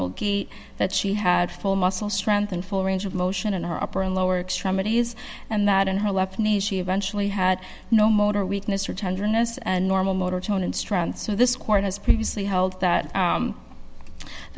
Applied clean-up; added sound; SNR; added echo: none; Buzz; 13 dB; none.